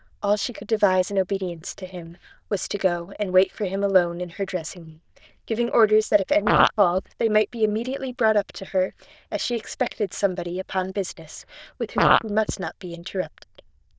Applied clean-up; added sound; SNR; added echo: neural diffusion model UNIVERSE++.